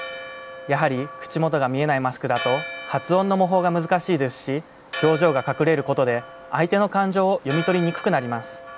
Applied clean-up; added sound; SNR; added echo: none; Church bell; 14 dB; none.